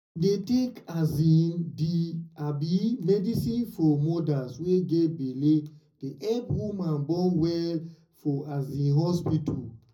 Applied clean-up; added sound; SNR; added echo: none; none; none; reverberation time 0.4 s.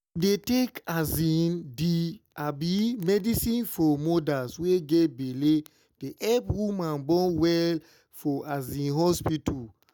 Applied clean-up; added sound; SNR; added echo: none; none; none; none.